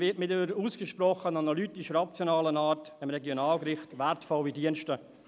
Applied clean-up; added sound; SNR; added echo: none; none; none; none.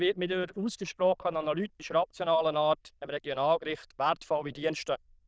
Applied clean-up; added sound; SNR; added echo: neural diffusion model UNIVERSE++.